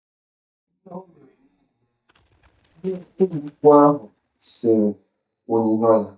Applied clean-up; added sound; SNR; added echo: neural mask model DeepFilterNet 3.